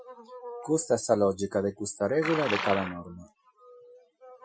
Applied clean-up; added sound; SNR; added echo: classical method Wiener filter.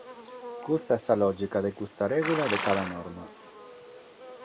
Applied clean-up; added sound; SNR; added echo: none; Livestock, farm animals, working animals; 9 dB; none.